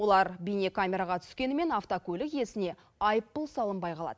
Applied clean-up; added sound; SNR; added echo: none; none; none; none.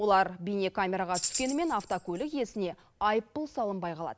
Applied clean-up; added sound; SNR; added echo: none; Tambourine; 10 dB; none.